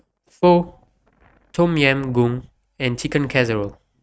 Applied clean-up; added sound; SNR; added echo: neural mask model RNNoise.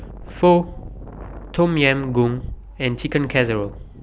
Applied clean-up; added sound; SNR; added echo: none; Wind; 19 dB; none.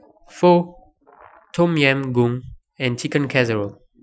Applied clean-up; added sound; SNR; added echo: classical method Wiener filter.